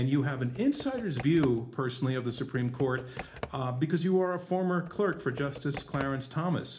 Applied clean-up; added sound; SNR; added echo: none; Computer keyboard; 15 dB; reverberation time 0.4 s.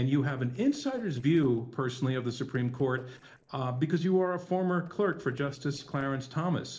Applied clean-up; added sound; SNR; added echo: neural separator model SepFormer DNS4.